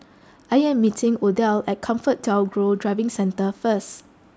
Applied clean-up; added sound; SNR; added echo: none; none; none; none.